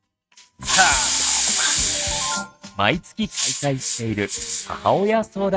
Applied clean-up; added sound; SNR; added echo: neural mask model RNNoise.